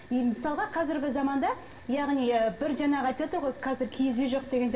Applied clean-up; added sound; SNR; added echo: none; Boiling; 17 dB; reverberation time 1.0 s.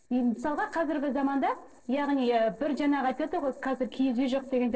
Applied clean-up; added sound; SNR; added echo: neural separator model SepFormer DNS4.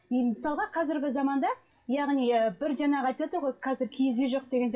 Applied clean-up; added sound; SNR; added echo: classical method WPE with log-MMSE.